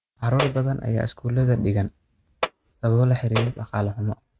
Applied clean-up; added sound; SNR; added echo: neural mask model RNNoise.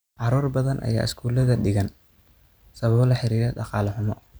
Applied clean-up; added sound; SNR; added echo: none; none; none; none.